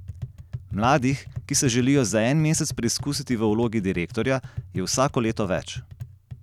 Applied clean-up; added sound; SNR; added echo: none; Tap; 13 dB; none.